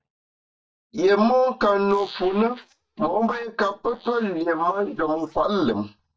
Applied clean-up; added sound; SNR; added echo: neural mask model DeepFilterNet 3.